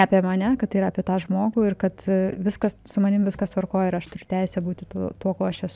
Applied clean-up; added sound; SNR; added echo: none; none; none; none.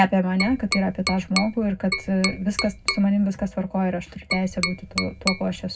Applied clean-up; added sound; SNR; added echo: none; Tap; 6 dB; reverberation time 0.3 s.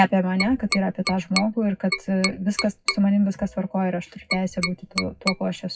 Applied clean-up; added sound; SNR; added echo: classical method WPE with log-MMSE.